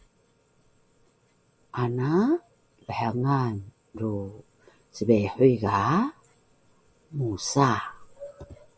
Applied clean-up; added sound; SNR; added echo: none; none; none; none.